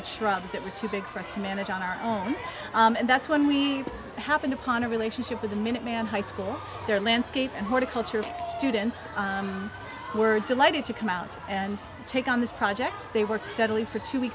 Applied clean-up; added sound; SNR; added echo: none; none; none; none.